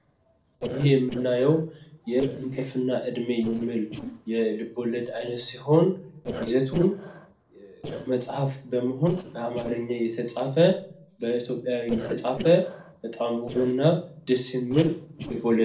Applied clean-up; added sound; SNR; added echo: neural separator model SepFormer DNS4.